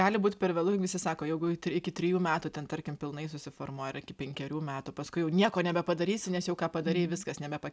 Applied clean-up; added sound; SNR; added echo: none; none; none; none.